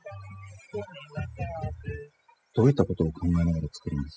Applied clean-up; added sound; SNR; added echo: classical method spectral subtraction.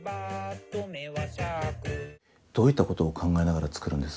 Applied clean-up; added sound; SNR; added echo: none; none; none; none.